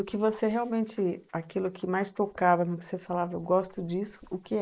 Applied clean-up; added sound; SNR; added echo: neural mask model Resemble Enhance denoiser.